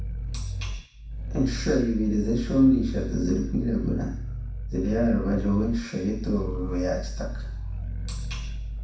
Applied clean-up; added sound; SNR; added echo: none; Growling; 5 dB; reverberation time 0.6 s.